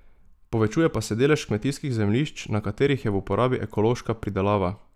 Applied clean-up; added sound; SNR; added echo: none; none; none; none.